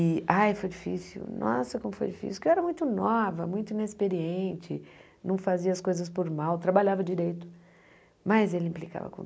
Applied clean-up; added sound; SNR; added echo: none; none; none; none.